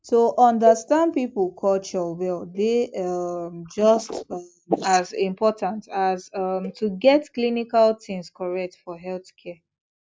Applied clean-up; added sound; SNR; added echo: neural mask model Resemble Enhance denoiser.